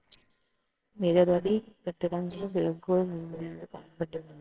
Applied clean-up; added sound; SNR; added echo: neural separator model SepFormer WHAMR!.